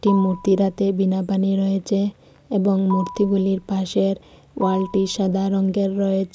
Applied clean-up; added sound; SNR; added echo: none; Marimba, xylophone; 15 dB; none.